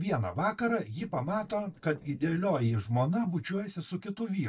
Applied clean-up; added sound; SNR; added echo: neural mask model DeepFilterNet 3.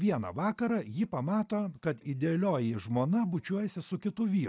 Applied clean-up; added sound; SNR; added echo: none; none; none; none.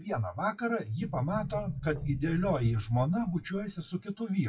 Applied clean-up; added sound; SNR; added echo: classical method WPE with log-MMSE.